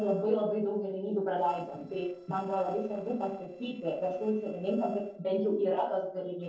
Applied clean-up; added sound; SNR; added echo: neural separator model SepFormer DNS4.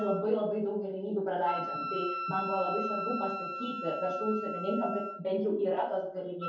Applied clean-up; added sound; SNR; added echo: none; Wind instrument, woodwind instrument; 6 dB; reverberation time 0.6 s.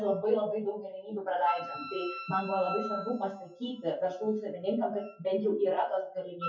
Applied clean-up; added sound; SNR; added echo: classical method WPE with log-MMSE.